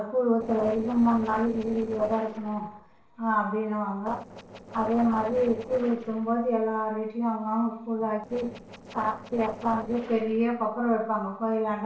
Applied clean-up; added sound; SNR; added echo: neural separator model SepFormer DNS4.